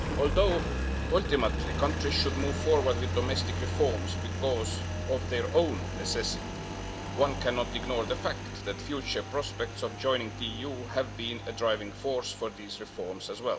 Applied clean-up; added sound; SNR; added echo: none; Engine; 3 dB; reverberation time 0.7 s.